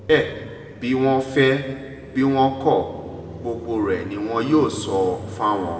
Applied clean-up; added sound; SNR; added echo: none; Car passing by; 16 dB; reverberation time 1.5 s.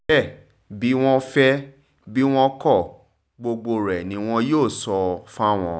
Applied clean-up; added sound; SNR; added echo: none; none; none; none.